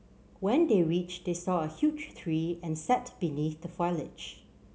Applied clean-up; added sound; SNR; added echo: none; none; none; none.